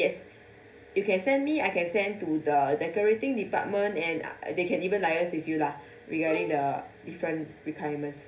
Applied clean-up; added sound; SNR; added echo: none; Bowed string instrument; 11 dB; reverberation time 0.3 s.